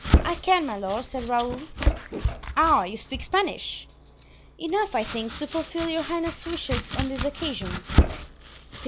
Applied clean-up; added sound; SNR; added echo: none; Domestic sounds, home sounds; 0 dB; none.